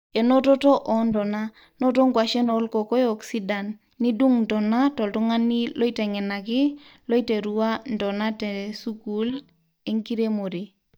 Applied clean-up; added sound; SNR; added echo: neural mask model DeepFilterNet 3.